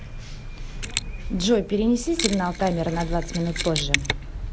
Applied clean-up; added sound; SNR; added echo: none; Mechanisms; 8 dB; none.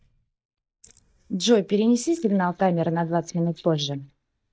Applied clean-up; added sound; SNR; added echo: neural mask model DeepFilterNet 3.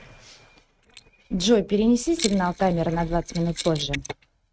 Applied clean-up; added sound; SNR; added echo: neural mask model RNNoise.